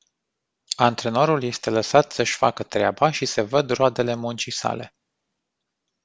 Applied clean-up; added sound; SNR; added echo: none; none; none; none.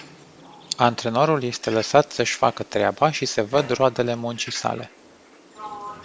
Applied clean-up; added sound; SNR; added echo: none; Bird + Sliding door; 19 dB; none.